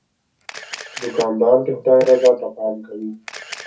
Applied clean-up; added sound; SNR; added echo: none; Camera; 18 dB; reverberation time 0.3 s.